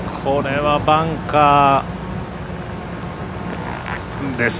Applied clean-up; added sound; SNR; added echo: none; none; none; none.